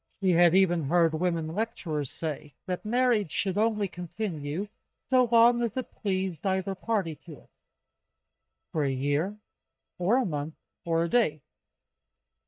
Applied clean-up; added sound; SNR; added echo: neural mask model DeepFilterNet 3.